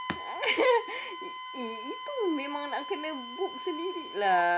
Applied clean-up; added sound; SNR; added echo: none; Wind instrument, woodwind instrument; 9 dB; none.